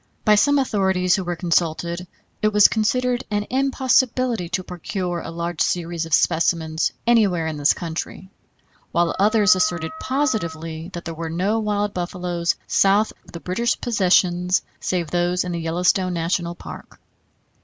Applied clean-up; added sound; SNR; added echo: none; Wind instrument, woodwind instrument; 13 dB; none.